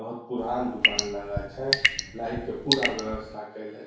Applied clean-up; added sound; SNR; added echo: none; Drip / Sink (filling or washing) / Water tap, faucet / Water; -3 dB; reverberation time 0.6 s.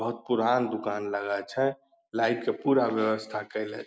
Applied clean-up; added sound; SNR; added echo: none; none; none; none.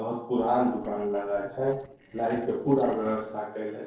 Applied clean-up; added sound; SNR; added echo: neural separator model SepFormer DNS4.